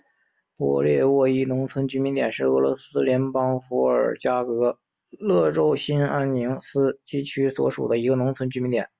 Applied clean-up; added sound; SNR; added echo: none; none; none; none.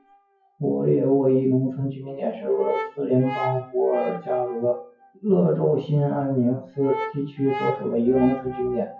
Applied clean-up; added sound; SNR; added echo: classical method WPE with log-MMSE.